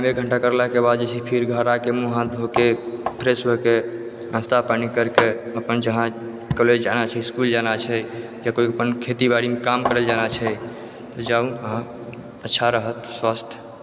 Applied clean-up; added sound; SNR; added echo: none; Tap / Hammer; 4 dB; none.